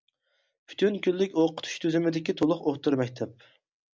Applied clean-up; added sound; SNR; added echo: none; none; none; none.